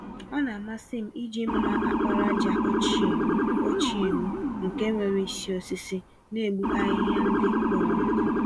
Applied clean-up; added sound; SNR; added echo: none; Motor vehicle (road) / Siren; -4 dB; none.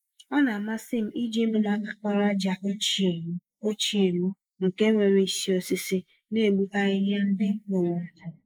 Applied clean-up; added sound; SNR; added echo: neural mask model Resemble Enhance denoiser.